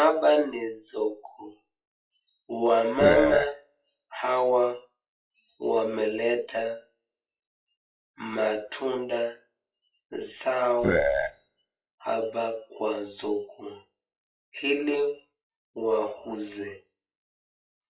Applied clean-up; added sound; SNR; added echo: classical method WPE with log-MMSE.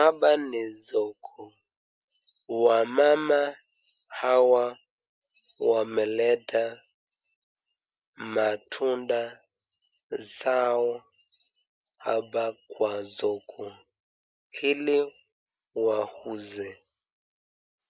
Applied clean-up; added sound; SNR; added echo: none; none; none; none.